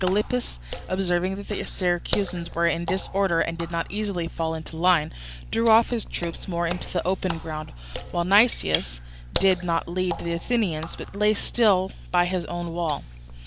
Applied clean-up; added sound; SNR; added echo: none; Cutlery, silverware / Tap + Water / Splash, splatter; 11 dB; none.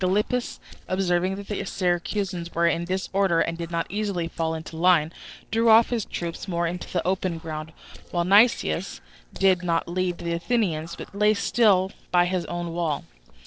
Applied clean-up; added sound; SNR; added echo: neural separator model SepFormer DNS4.